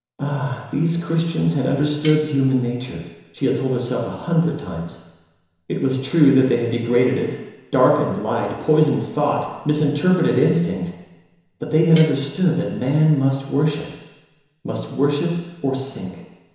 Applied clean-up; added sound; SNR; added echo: none; Cutlery, silverware; 12 dB; reverberation time 1.0 s.